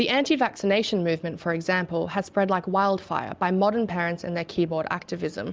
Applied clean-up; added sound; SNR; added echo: none; none; none; none.